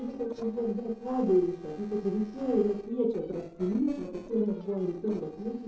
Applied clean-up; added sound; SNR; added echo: neural separator model SepFormer DNS4.